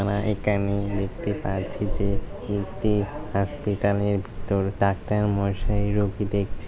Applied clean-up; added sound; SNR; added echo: none; Subway, metro, underground; 4 dB; none.